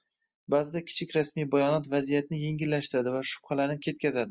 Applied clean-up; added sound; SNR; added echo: none; none; none; none.